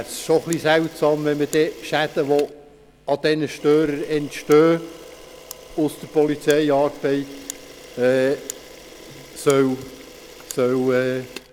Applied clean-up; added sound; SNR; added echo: none; Camera; 19 dB; none.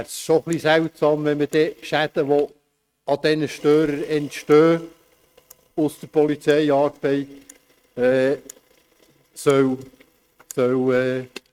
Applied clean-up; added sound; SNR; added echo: neural mask model RNNoise.